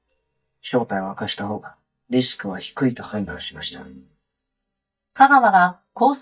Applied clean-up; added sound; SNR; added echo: neural mask model DeepFilterNet 3.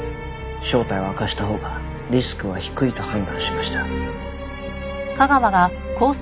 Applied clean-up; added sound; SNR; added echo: none; none; none; none.